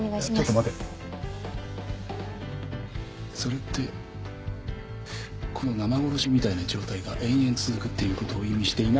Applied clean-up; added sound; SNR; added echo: none; none; none; none.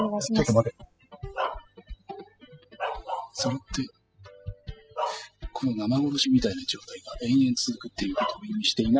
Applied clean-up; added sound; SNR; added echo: classical method spectral subtraction.